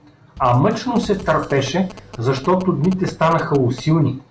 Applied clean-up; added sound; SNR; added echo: none; Telephone + Bass drum / Drum kit; 19 dB; none.